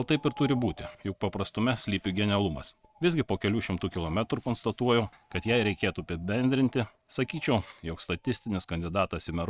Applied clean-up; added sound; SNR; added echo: neural mask model RNNoise.